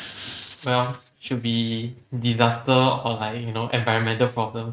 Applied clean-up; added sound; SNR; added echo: neural mask model RNNoise.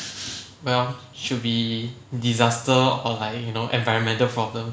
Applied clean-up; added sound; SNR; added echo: none; none; none; none.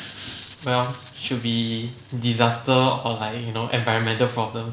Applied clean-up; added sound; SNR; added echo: none; Rattle (instrument); 17 dB; none.